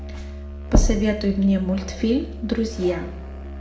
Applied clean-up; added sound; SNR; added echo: none; Musical instrument; 11 dB; reverberation time 0.6 s.